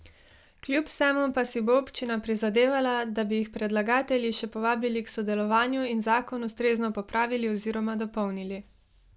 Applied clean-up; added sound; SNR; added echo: none; none; none; none.